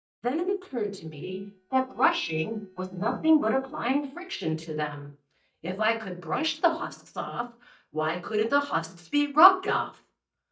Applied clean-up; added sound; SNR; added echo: neural mask model DeepFilterNet 3.